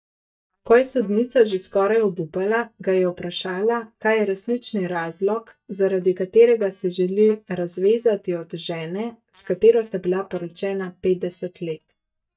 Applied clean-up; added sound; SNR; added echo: neural mask model DeepFilterNet 3.